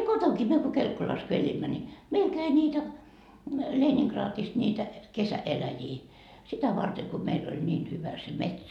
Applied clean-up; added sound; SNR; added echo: none; none; none; none.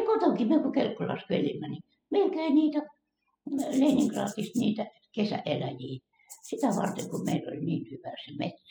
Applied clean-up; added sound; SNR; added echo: classical method spectral subtraction.